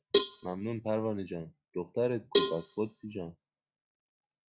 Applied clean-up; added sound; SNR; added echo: neural mask model RNNoise.